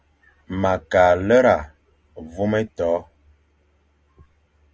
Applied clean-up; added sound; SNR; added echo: none; none; none; none.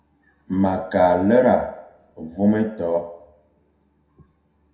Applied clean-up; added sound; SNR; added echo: none; none; none; reverberation time 0.6 s.